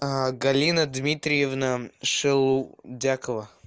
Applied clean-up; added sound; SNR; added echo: none; none; none; none.